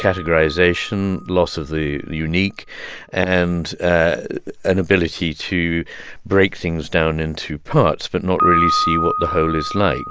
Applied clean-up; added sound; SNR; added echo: none; Piano; 8 dB; none.